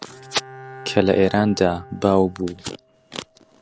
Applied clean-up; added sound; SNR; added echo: none; Bowed string instrument; 19 dB; none.